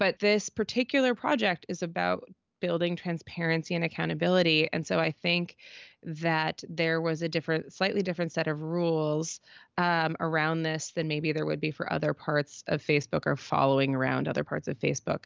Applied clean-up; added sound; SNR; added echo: none; none; none; none.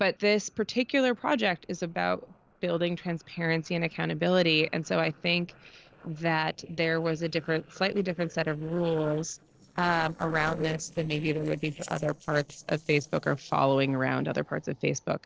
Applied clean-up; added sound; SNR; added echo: neural separator model SepFormer DNS4.